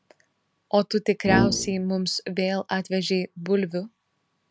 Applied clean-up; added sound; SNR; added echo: none; Brass instrument; -1 dB; none.